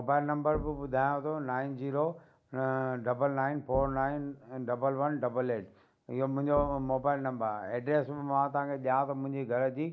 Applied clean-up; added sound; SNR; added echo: none; Knock; 16 dB; none.